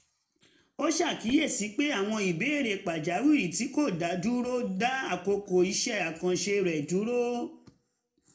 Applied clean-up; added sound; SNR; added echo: neural separator model SepFormer DNS4.